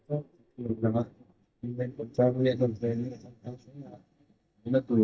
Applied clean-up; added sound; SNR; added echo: neural mask model DeepFilterNet 3.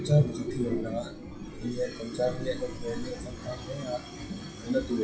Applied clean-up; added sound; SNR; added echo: classical method WPE with log-MMSE.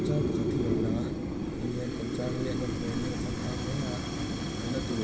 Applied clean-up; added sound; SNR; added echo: none; Fire; -4 dB; reverberation time 2.2 s.